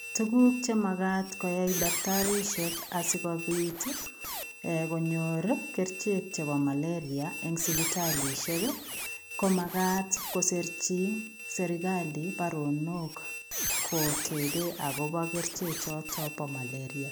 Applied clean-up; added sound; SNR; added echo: none; Squeak; 6 dB; none.